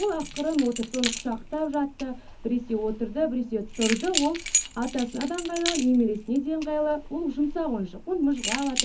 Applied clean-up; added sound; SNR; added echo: none; Keys jangling; 7 dB; reverberation time 0.4 s.